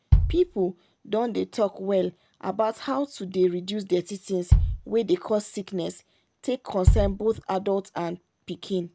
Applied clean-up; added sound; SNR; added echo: none; Bass drum; 0 dB; none.